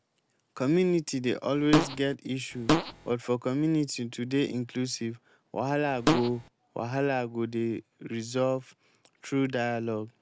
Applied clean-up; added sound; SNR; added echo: none; Fart; -1 dB; none.